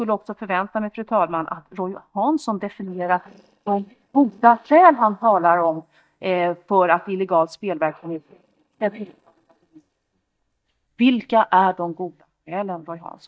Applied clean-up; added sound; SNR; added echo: neural mask model DeepFilterNet 3.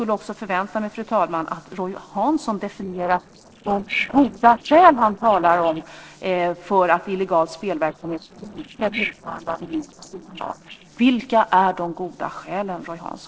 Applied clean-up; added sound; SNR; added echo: neural separator model SepFormer DNS4.